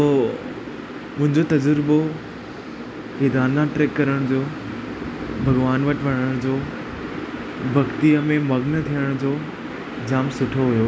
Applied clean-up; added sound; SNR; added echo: none; none; none; none.